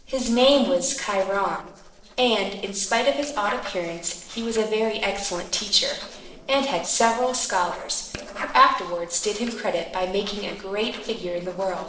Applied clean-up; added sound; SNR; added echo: neural separator model SepFormer DNS4.